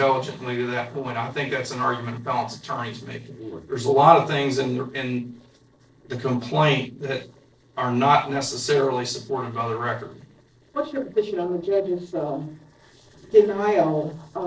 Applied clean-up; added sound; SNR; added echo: neural separator model SepFormer DNS4.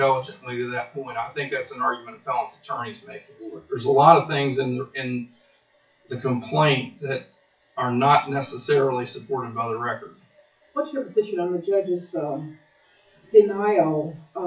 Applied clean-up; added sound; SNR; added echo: classical method WPE with log-MMSE.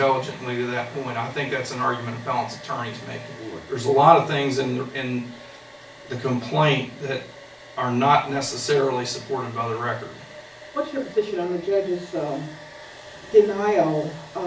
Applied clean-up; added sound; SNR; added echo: none; Domestic sounds, home sounds; 19 dB; reverberation time 0.3 s.